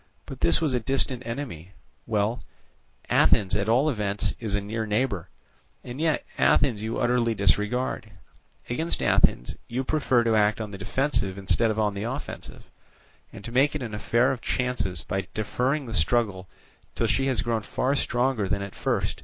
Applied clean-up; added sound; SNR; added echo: none; none; none; none.